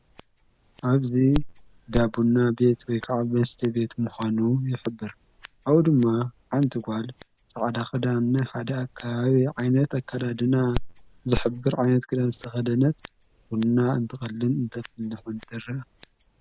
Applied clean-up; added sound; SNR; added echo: none; Scissors; 14 dB; none.